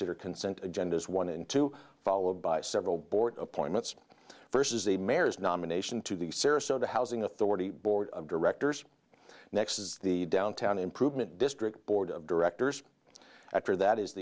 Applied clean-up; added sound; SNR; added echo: none; none; none; none.